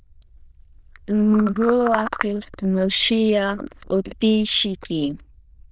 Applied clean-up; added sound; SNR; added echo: neural diffusion model UNIVERSE++.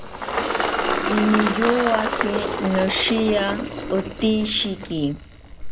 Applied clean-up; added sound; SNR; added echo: none; Engine; 2 dB; none.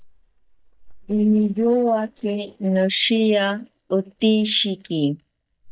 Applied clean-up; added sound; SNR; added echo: neural mask model DeepFilterNet 3.